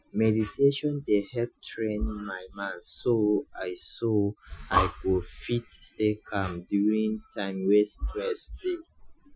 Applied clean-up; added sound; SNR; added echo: classical method Wiener filter.